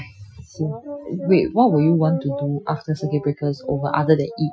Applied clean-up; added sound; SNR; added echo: classical method Wiener filter.